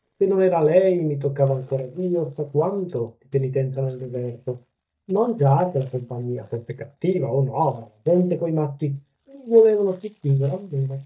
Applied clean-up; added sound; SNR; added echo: neural mask model DeepFilterNet 3.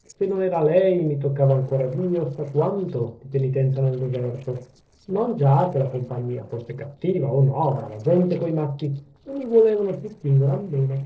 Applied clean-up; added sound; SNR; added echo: neural separator model SepFormer DNS4.